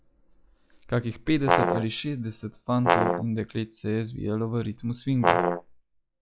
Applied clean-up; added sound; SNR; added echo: classical method log-MMSE.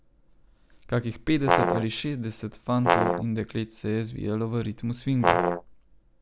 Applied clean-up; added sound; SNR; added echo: none; Brass instrument; -3 dB; none.